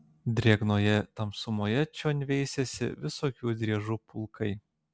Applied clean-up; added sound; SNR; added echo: none; none; none; none.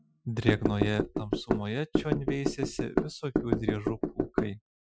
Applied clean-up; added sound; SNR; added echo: classical method Wiener filter.